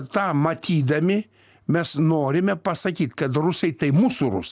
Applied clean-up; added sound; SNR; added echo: none; none; none; none.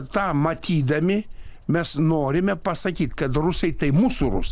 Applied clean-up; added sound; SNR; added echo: none; Bird vocalization, bird call, bird song; 9 dB; none.